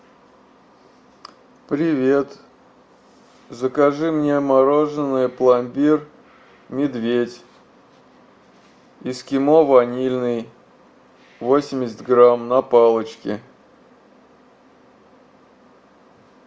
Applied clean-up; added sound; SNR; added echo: none; none; none; none.